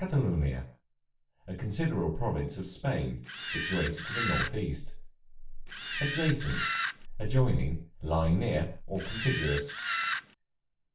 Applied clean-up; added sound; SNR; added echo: none; Camera; 3 dB; reverberation time 0.4 s.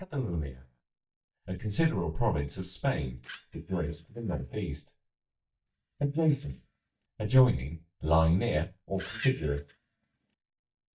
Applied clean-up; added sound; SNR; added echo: neural mask model DeepFilterNet 3.